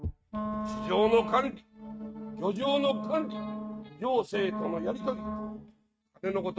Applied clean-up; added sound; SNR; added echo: neural mask model RNNoise.